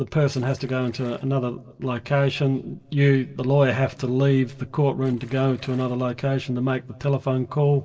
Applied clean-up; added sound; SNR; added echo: neural separator model SepFormer DNS4.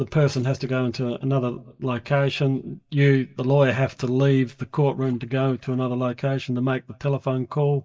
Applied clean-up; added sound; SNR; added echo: neural mask model DeepFilterNet 3.